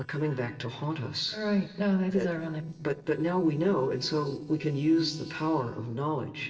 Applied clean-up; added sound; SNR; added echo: neural separator model SepFormer DNS4.